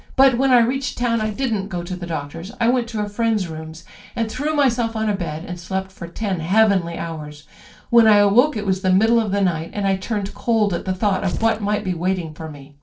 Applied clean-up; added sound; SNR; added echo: neural separator model SepFormer DNS4.